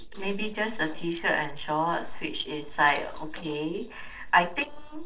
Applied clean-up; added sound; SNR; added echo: neural separator model SepFormer DNS4.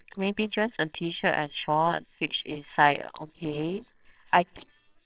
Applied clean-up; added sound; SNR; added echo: neural separator model SepFormer WHAMR!.